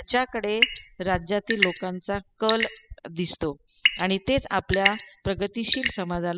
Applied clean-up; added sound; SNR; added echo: classical method spectral subtraction.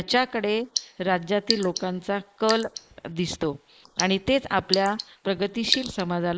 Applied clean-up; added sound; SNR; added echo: neural mask model Resemble Enhance denoiser.